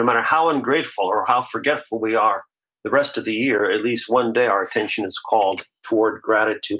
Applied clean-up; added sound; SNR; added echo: none; none; none; none.